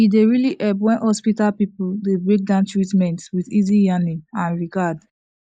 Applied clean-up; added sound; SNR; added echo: neural mask model Resemble Enhance denoiser.